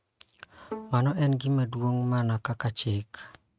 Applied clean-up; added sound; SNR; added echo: neural mask model RNNoise.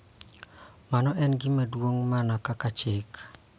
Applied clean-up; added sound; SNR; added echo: none; none; none; none.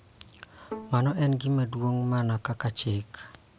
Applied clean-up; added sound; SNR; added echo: none; Bowed string instrument; 18 dB; none.